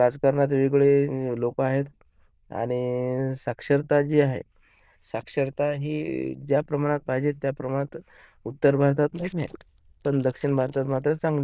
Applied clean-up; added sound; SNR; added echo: neural diffusion model UNIVERSE++.